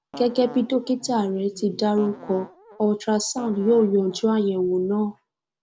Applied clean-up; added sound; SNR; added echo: none; Fart; 18 dB; none.